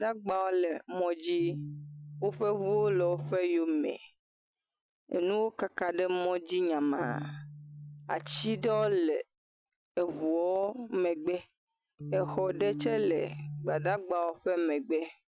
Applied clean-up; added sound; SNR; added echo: classical method Wiener filter.